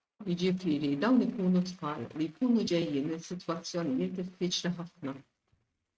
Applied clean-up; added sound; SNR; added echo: neural mask model RNNoise.